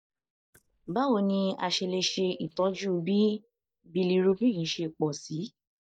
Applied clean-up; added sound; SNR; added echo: neural mask model DeepFilterNet 3.